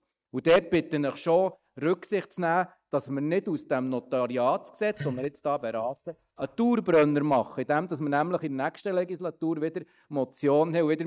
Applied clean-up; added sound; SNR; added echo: neural mask model DeepFilterNet 3.